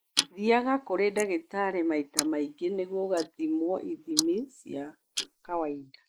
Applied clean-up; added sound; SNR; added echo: neural mask model Resemble Enhance denoiser.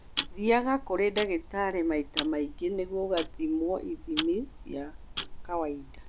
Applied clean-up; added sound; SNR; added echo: none; Tick-tock; 6 dB; none.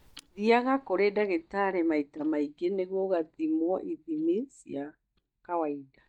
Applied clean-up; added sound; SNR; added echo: neural mask model DeepFilterNet 3.